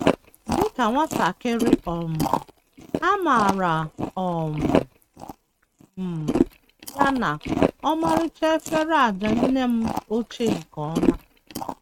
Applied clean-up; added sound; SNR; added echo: neural mask model RNNoise.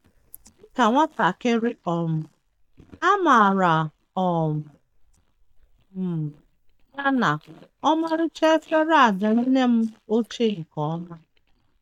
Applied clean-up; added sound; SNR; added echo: neural mask model DeepFilterNet 3.